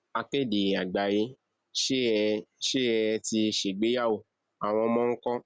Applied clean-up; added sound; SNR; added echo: none; none; none; none.